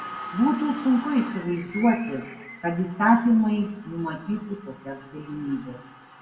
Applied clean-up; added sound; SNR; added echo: none; Bird; 20 dB; reverberation time 0.6 s.